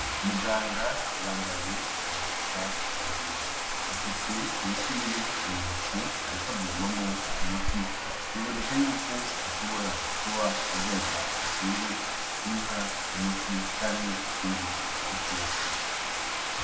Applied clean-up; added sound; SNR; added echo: none; Bathtub (filling or washing); -4 dB; reverberation time 0.7 s.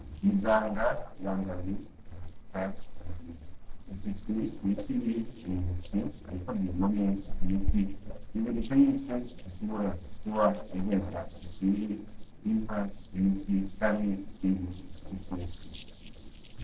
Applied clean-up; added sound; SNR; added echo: neural separator model SepFormer DNS4.